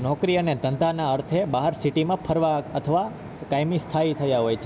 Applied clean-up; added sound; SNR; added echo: none; none; none; none.